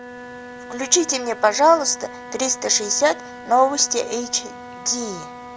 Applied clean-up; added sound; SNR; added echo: none; Wind instrument, woodwind instrument; 15 dB; none.